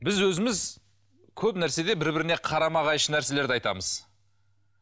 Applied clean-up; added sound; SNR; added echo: none; none; none; none.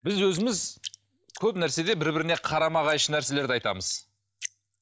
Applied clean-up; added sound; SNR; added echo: neural mask model DeepFilterNet 3.